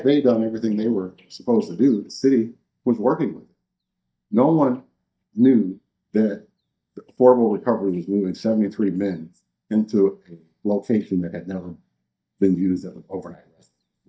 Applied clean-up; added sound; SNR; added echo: neural mask model DeepFilterNet 3.